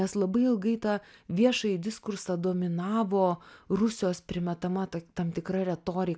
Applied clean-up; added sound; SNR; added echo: none; none; none; none.